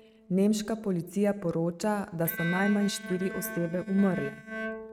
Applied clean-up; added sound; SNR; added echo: neural mask model RNNoise.